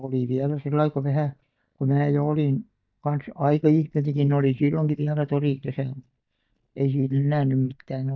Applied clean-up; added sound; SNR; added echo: neural mask model DeepFilterNet 3.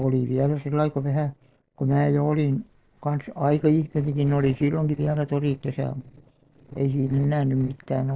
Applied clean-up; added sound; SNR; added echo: neural separator model SepFormer DNS4.